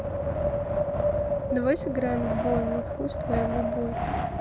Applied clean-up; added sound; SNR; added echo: none; Wind; -3 dB; none.